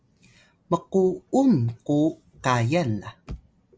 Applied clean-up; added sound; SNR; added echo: none; none; none; none.